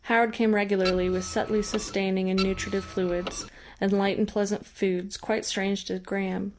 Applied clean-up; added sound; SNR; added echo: none; Printer; 10 dB; none.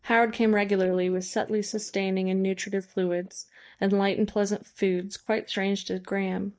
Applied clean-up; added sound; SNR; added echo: neural mask model DeepFilterNet 3.